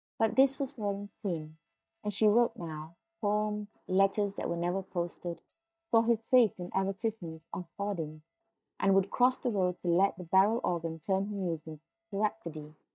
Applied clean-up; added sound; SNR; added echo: neural mask model DeepFilterNet 3.